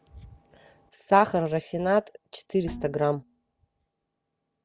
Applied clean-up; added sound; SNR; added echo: none; Bowed string instrument; 15 dB; none.